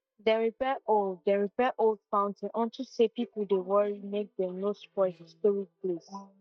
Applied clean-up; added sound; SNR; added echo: neural mask model DeepFilterNet 3.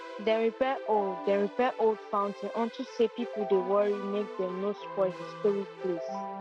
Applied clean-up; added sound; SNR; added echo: none; Keyboard (musical); 10 dB; none.